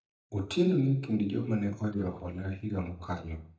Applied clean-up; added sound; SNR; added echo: neural mask model DeepFilterNet 3.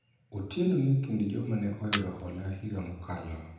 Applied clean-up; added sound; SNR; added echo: none; Camera; 5 dB; reverberation time 0.8 s.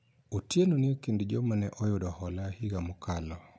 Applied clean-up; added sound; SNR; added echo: none; none; none; none.